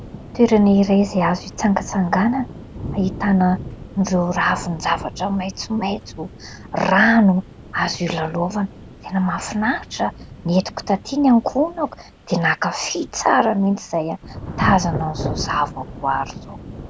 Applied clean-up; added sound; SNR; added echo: none; Thunder / Rain; 13 dB; none.